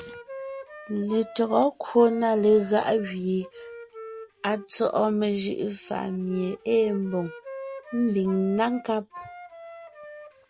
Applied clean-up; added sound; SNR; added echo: none; Wind instrument, woodwind instrument; 16 dB; none.